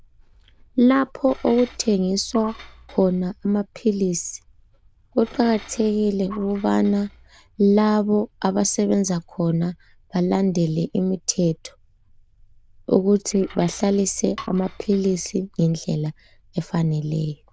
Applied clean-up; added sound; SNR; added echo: neural diffusion model UNIVERSE++.